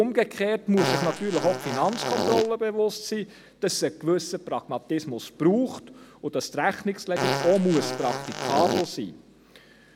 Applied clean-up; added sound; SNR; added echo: none; Fart; 2 dB; none.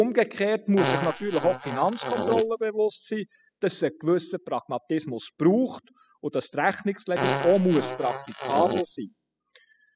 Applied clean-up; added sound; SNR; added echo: classical method spectral subtraction.